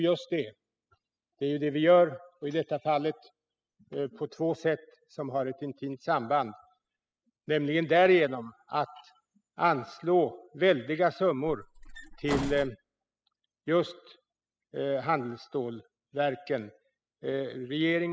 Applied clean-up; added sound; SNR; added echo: classical method spectral subtraction.